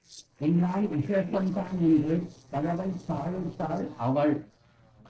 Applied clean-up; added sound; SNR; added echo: neural separator model SepFormer DNS4.